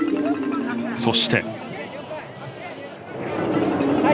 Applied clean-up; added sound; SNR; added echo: none; Marimba, xylophone; 1 dB; none.